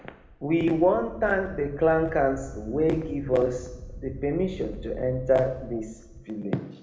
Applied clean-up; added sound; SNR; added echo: none; Wind; 15 dB; reverberation time 0.9 s.